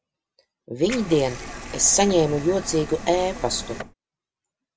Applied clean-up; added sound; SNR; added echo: none; Liquid; 11 dB; none.